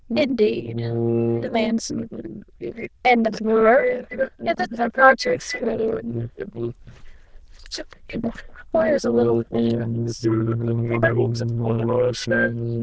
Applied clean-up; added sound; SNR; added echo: neural diffusion model UNIVERSE++.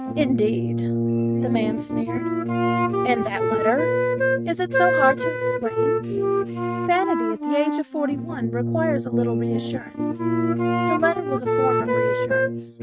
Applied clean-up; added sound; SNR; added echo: neural mask model RNNoise.